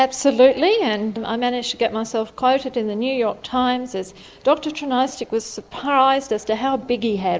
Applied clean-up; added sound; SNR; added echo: none; none; none; none.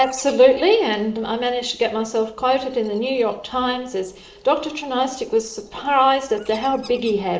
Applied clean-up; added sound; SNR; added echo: neural separator model SepFormer DNS4.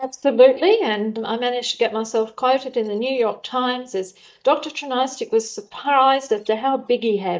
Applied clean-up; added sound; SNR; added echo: neural mask model DeepFilterNet 3.